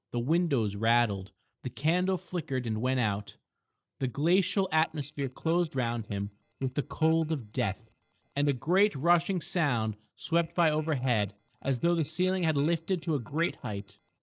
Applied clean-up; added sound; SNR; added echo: neural separator model SepFormer DNS4.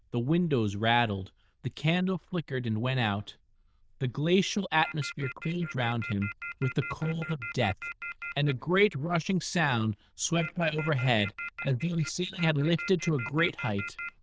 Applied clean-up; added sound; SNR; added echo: neural diffusion model UNIVERSE++.